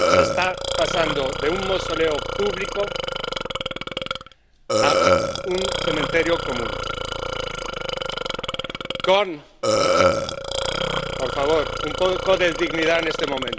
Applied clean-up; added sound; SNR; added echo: none; Burping, eructation; -1 dB; none.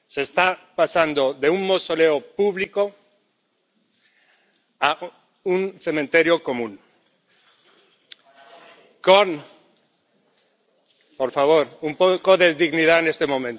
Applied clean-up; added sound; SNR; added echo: none; none; none; none.